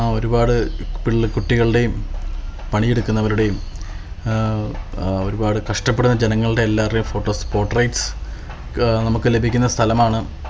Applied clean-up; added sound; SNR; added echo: none; none; none; none.